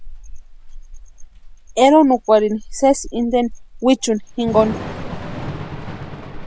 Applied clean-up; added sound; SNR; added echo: none; Thunder / Rain; 11 dB; none.